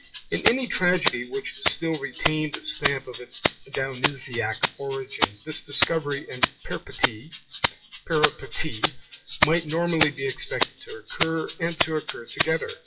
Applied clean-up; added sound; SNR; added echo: classical method WPE with log-MMSE.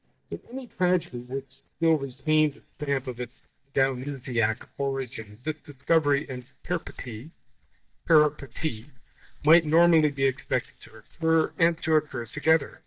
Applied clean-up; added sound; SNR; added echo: neural mask model DeepFilterNet 3.